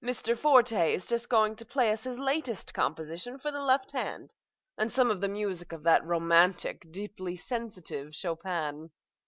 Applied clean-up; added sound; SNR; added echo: none; none; none; none.